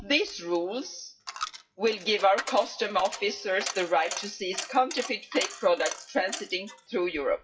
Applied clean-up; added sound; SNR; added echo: classical method WPE with log-MMSE.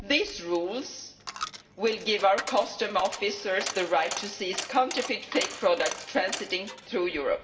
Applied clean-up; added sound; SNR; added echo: none; Coin (dropping); 11 dB; reverberation time 0.7 s.